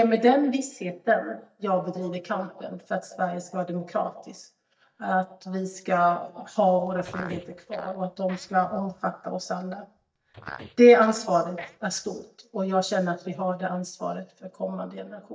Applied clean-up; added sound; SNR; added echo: neural mask model DeepFilterNet 3.